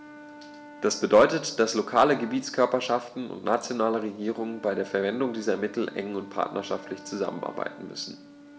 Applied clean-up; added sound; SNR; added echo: none; Wind instrument, woodwind instrument; 20 dB; none.